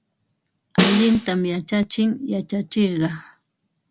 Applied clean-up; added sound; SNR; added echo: none; Snare drum; 1 dB; none.